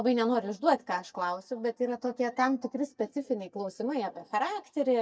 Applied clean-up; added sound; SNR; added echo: neural mask model DeepFilterNet 3.